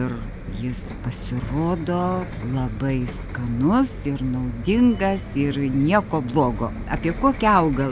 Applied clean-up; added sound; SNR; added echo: none; Bus; 9 dB; none.